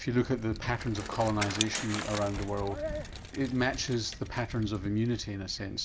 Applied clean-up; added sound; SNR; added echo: none; Bicycle; 8 dB; none.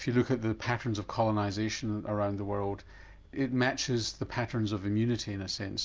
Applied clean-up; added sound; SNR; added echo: none; none; none; none.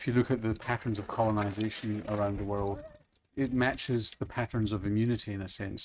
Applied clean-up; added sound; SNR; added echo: neural mask model RNNoise.